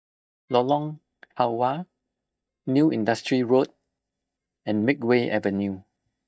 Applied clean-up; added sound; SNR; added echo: neural mask model DeepFilterNet 3.